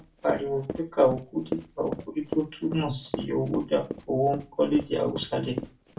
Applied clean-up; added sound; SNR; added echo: none; Run; 10 dB; reverberation time 0.3 s.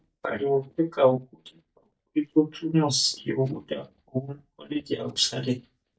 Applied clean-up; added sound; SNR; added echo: neural mask model DeepFilterNet 3.